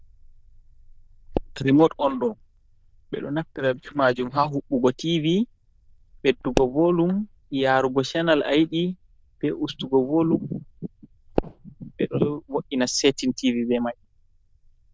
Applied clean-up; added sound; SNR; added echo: neural diffusion model UNIVERSE++.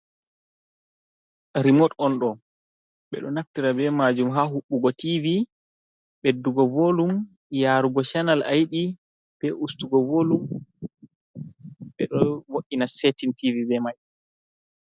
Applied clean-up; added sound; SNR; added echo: none; none; none; none.